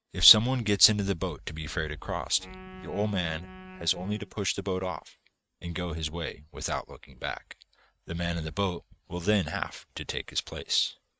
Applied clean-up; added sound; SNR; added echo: neural mask model RNNoise.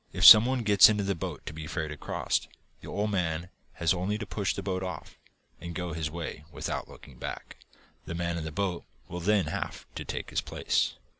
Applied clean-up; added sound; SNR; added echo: none; none; none; none.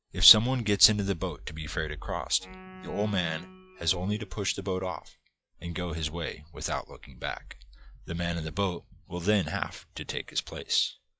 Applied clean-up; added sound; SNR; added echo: classical method log-MMSE.